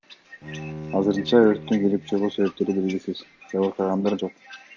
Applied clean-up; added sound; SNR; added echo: none; Bowed string instrument; 16 dB; none.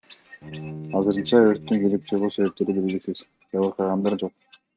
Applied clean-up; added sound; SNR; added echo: neural mask model RNNoise.